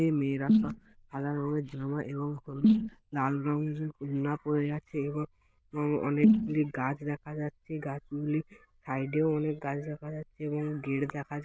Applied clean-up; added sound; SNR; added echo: neural diffusion model UNIVERSE++.